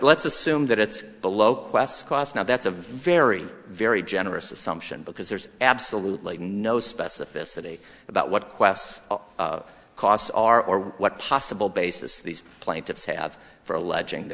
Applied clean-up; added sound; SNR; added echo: none; none; none; none.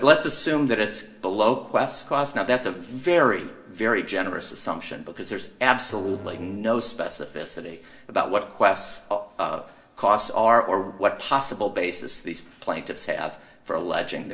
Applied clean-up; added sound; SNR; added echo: neural separator model SepFormer DNS4.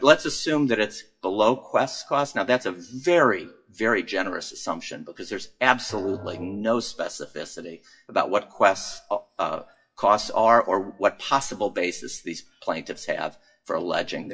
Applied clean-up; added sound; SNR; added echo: classical method WPE with log-MMSE.